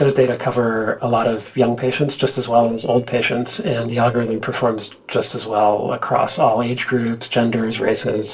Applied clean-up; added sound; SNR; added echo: neural separator model SepFormer DNS4.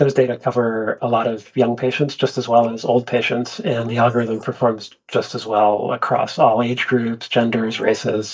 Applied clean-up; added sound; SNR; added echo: neural mask model DeepFilterNet 3.